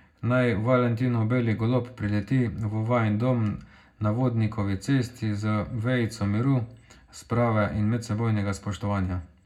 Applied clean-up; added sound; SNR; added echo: none; none; none; reverberation time 0.3 s.